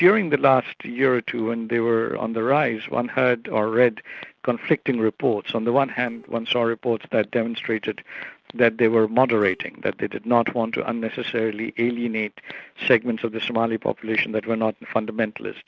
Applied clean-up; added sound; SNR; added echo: neural separator model SepFormer DNS4.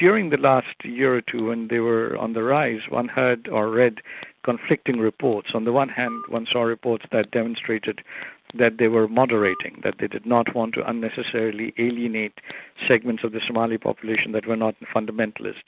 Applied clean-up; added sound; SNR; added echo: none; Telephone; 18 dB; none.